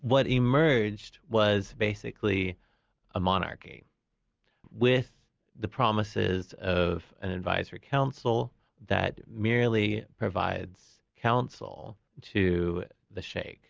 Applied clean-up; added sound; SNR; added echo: none; none; none; none.